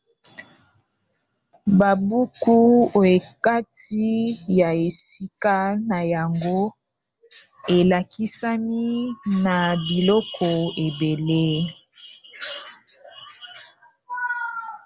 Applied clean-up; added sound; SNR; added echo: none; none; none; none.